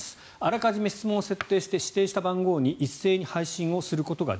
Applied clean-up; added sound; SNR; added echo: none; none; none; none.